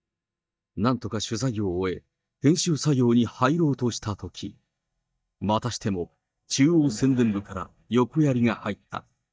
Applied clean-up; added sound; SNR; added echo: neural mask model DeepFilterNet 3.